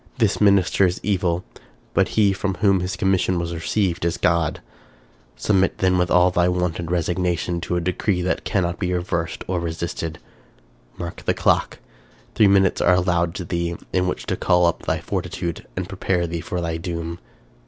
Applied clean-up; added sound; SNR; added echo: none; none; none; none.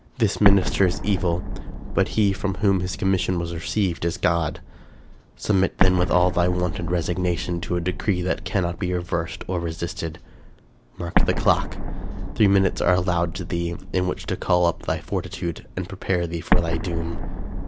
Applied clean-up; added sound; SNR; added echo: none; Explosion; 3 dB; none.